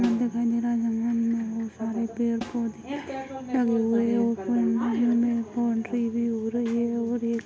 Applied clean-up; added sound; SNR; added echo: none; Snare drum; 19 dB; none.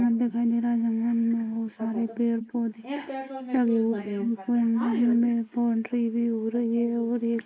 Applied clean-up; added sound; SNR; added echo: neural mask model Resemble Enhance denoiser.